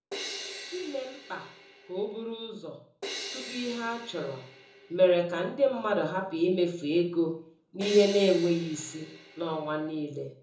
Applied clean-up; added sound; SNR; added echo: none; Crash cymbal; 13 dB; reverberation time 0.6 s.